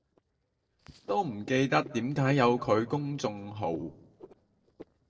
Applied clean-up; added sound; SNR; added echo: neural separator model SepFormer DNS4.